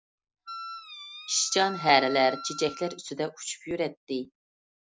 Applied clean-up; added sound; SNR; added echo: none; Wind instrument, woodwind instrument; 12 dB; none.